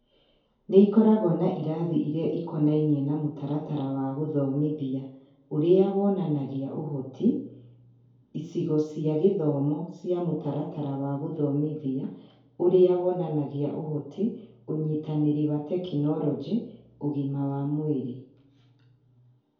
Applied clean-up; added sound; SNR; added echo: none; none; none; reverberation time 2.3 s.